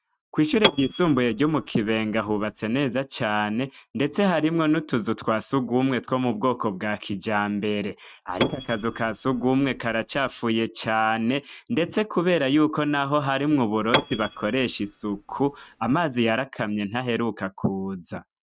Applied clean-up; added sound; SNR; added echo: neural mask model RNNoise.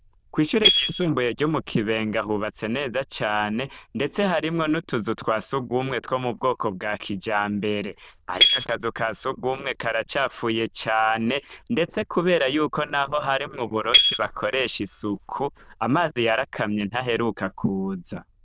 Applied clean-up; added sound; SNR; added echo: neural diffusion model UNIVERSE++.